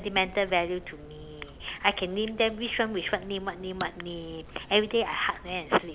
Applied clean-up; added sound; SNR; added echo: none; Clock; 17 dB; none.